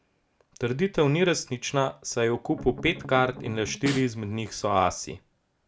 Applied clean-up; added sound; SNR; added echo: none; Snare drum + Strum; 11 dB; none.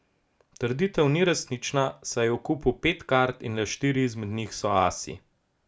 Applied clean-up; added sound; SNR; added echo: none; none; none; none.